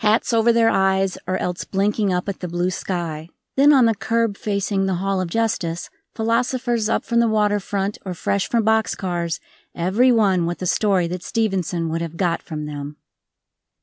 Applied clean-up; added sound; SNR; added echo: none; none; none; none.